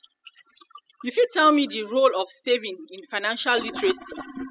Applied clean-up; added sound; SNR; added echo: classical method spectral subtraction.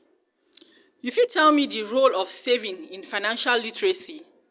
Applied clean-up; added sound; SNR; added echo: none; none; none; none.